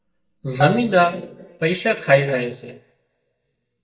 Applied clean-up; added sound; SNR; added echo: neural mask model DeepFilterNet 3.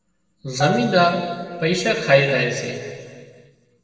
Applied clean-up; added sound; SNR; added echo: neural separator model SepFormer DNS4.